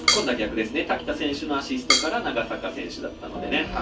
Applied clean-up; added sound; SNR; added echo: none; Drum kit; 2 dB; none.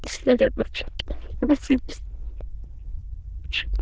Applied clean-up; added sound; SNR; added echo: neural diffusion model UNIVERSE++.